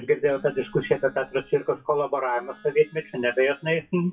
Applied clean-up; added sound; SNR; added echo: classical method WPE with log-MMSE.